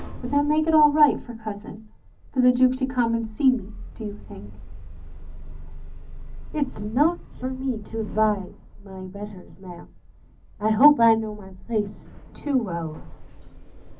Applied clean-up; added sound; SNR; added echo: none; Sliding door; 12 dB; reverberation time 0.4 s.